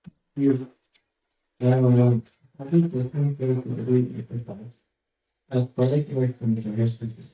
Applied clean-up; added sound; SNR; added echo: neural mask model DeepFilterNet 3.